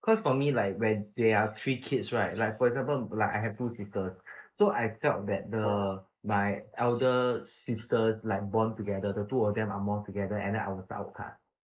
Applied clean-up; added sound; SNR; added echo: neural mask model Resemble Enhance denoiser.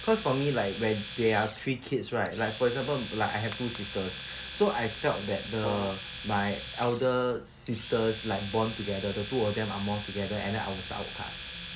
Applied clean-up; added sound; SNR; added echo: none; Brass instrument + Domestic sounds, home sounds; 8 dB; none.